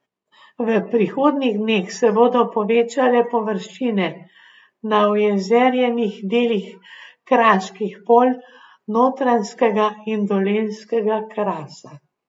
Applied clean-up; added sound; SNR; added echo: none; none; none; none.